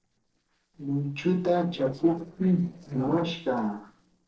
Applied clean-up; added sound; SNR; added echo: neural separator model SepFormer DNS4.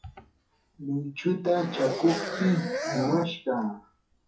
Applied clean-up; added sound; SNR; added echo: classical method WPE with log-MMSE.